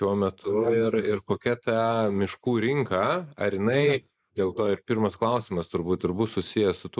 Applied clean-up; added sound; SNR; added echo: neural mask model Resemble Enhance denoiser.